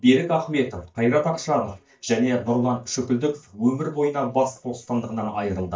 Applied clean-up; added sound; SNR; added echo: neural mask model DeepFilterNet 3.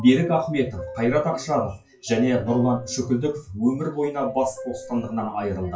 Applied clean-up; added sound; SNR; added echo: classical method WPE with log-MMSE.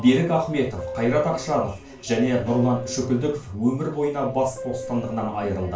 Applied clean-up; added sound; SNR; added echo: none; Subway, metro, underground / Doorbell; 13 dB; reverberation time 0.2 s.